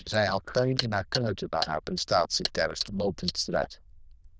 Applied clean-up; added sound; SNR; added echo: neural diffusion model UNIVERSE++.